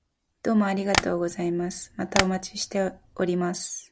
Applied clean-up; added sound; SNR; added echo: none; Tap; 4 dB; none.